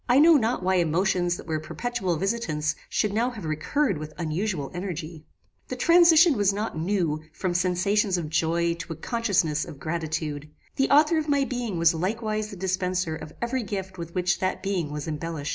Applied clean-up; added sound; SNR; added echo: none; none; none; none.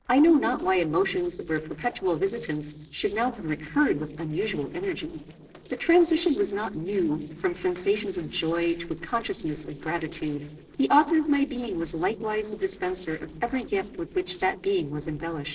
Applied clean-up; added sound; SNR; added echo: neural separator model SepFormer DNS4.